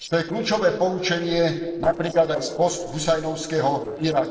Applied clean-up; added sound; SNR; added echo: neural separator model SepFormer DNS4.